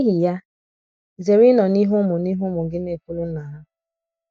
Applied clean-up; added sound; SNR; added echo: neural mask model DeepFilterNet 3.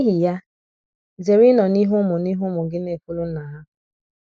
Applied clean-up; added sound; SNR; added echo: neural mask model Resemble Enhance denoiser.